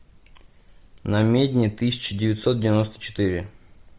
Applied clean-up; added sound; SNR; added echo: none; none; none; none.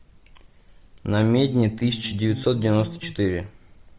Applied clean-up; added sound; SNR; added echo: none; Bass guitar; 11 dB; none.